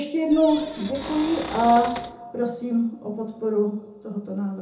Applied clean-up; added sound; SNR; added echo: none; Cupboard open or close / Door; 12 dB; reverberation time 0.7 s.